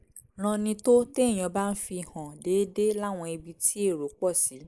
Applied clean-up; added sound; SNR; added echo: neural mask model Resemble Enhance denoiser.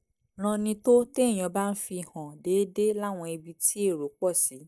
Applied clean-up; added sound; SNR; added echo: neural mask model DeepFilterNet 3.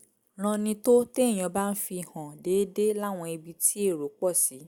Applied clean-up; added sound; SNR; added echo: none; none; none; none.